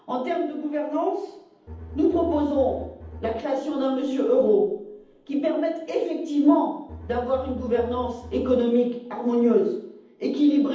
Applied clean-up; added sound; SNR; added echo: none; Bowed string instrument; 15 dB; reverberation time 0.8 s.